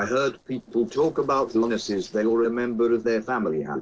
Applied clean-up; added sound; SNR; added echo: neural separator model SepFormer DNS4.